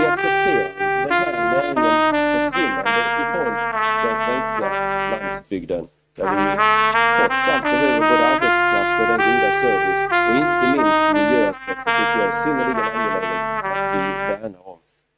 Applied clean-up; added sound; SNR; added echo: neural mask model RNNoise.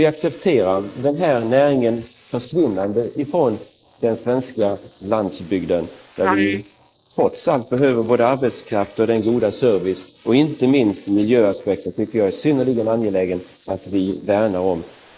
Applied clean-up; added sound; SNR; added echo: neural mask model Resemble Enhance denoiser.